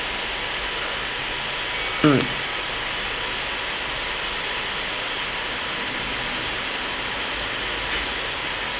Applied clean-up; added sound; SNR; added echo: none; Bell; 19 dB; none.